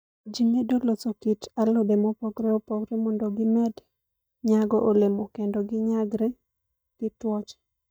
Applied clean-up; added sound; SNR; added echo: neural mask model DeepFilterNet 3.